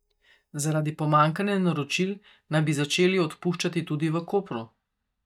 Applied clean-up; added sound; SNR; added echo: neural mask model DeepFilterNet 3.